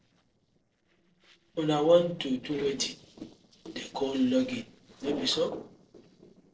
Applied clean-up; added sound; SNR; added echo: neural separator model SepFormer DNS4.